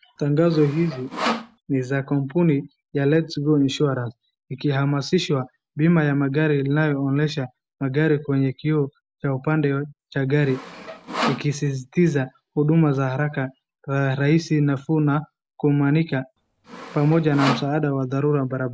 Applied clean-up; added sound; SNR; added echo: none; Sawing; 9 dB; none.